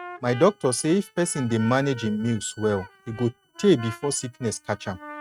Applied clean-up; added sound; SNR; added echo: neural mask model RNNoise.